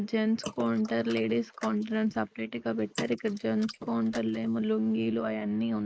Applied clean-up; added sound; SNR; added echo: neural mask model Resemble Enhance denoiser.